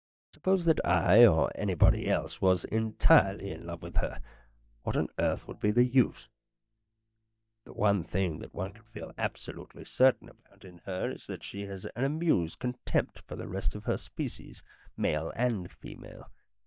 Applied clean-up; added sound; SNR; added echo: neural mask model DeepFilterNet 3.